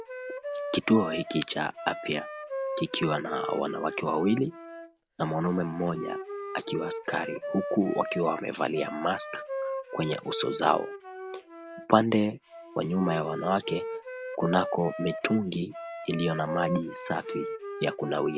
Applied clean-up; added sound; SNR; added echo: none; Wind instrument, woodwind instrument; 10 dB; none.